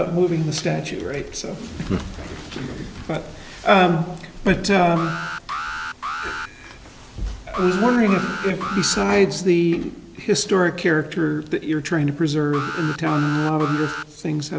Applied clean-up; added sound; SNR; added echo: none; Alarm; 7 dB; none.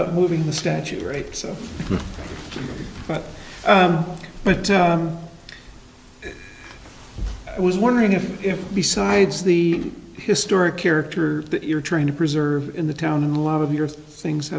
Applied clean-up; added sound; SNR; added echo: none; none; none; none.